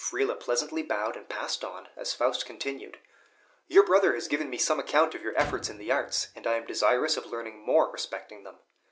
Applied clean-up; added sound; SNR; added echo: none; Slam; 17 dB; none.